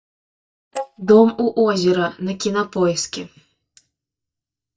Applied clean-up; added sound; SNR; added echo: neural mask model DeepFilterNet 3.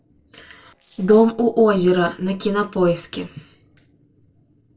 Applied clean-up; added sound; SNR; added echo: neural separator model SepFormer DNS4.